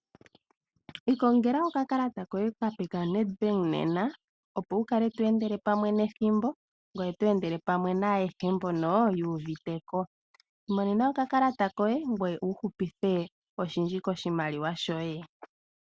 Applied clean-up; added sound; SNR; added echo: none; none; none; none.